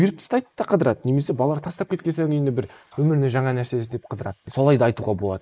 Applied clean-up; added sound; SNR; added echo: neural mask model Resemble Enhance denoiser.